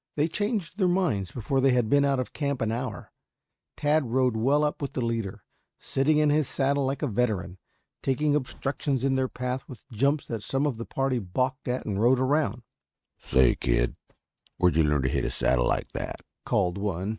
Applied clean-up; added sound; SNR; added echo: neural mask model RNNoise.